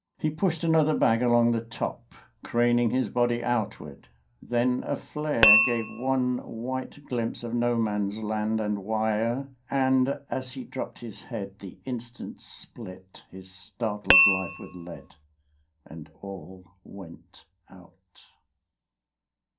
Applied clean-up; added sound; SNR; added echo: none; Glass; -4 dB; reverberation time 0.3 s.